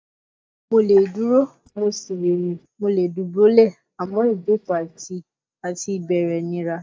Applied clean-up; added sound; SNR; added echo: neural mask model DeepFilterNet 3.